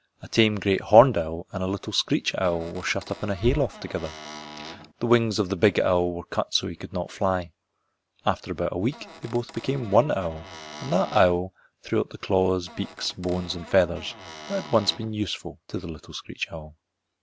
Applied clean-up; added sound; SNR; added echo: none; Squeak / Cupboard open or close; 17 dB; none.